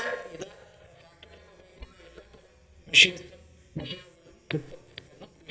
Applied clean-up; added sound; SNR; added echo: neural mask model DeepFilterNet 3.